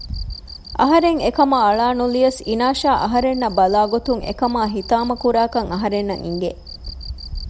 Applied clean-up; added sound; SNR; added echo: none; Cricket; 20 dB; none.